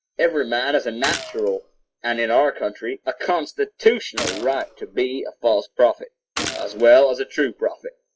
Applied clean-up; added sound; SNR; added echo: classical method log-MMSE.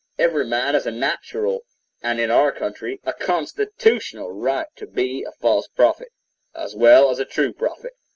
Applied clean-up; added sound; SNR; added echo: none; none; none; none.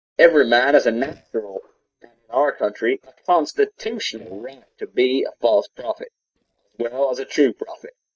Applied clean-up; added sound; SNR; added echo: neural mask model DeepFilterNet 3.